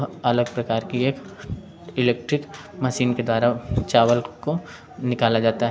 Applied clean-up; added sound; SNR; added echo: none; none; none; none.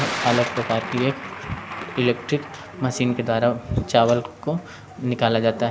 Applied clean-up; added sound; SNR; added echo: none; Thunder; 11 dB; none.